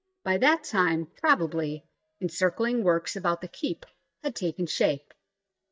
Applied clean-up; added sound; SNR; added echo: neural mask model DeepFilterNet 3.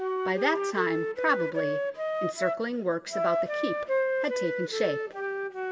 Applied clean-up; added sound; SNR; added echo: none; Wind instrument, woodwind instrument; -1 dB; reverberation time 2.4 s.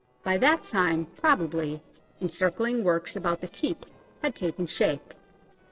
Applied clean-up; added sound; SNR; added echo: neural separator model SepFormer DNS4.